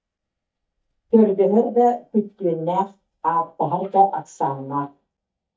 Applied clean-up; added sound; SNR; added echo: neural mask model DeepFilterNet 3.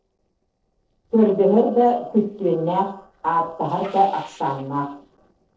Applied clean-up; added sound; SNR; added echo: neural separator model SepFormer DNS4.